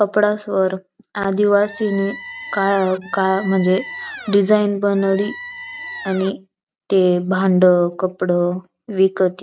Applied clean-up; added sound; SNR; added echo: none; Squeak; 14 dB; none.